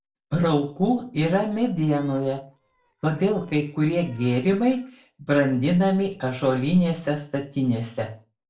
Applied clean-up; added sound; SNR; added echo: neural separator model SepFormer DNS4.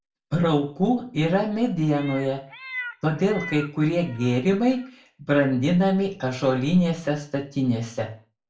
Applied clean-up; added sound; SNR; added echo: none; Meow; 16 dB; reverberation time 0.3 s.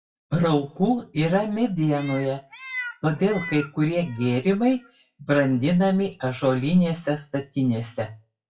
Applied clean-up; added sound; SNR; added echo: classical method WPE with log-MMSE.